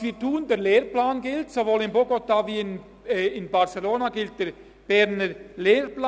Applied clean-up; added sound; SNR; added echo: none; none; none; none.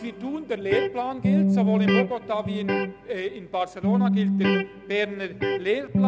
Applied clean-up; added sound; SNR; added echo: none; Electric guitar; -5 dB; none.